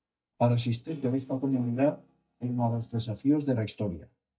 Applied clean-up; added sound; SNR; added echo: neural mask model DeepFilterNet 3.